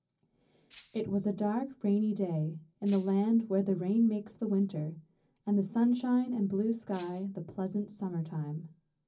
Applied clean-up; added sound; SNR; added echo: none; Rattle (instrument); 14 dB; reverberation time 0.4 s.